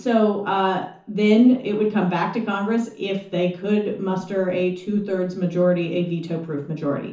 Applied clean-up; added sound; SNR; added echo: none; none; none; reverberation time 0.9 s.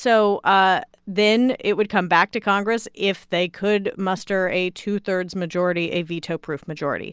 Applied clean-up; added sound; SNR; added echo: none; none; none; none.